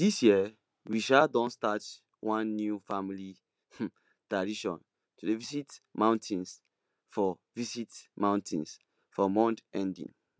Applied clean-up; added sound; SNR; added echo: none; none; none; none.